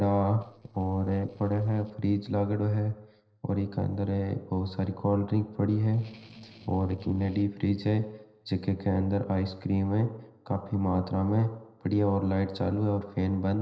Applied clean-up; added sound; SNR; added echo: neural separator model SepFormer DNS4.